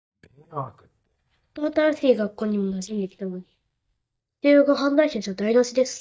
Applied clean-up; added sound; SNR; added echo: neural mask model DeepFilterNet 3.